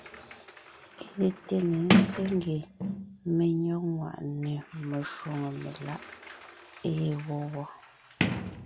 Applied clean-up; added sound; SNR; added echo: none; Sliding door; 2 dB; none.